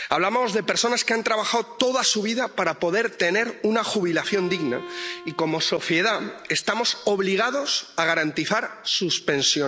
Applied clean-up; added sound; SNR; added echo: none; Bowed string instrument; 19 dB; none.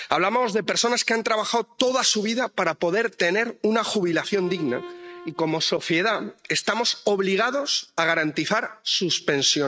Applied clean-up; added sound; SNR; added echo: neural mask model RNNoise.